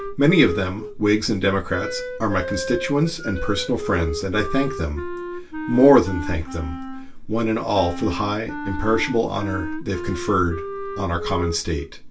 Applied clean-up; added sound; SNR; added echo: none; Wind instrument, woodwind instrument; 10 dB; reverberation time 0.2 s.